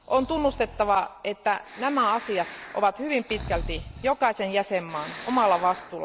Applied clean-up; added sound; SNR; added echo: none; Breathing; 14 dB; none.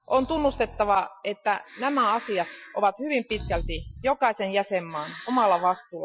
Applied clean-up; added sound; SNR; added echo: classical method Wiener filter.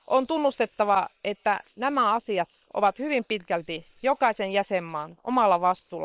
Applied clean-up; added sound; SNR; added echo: neural separator model SepFormer WHAM!.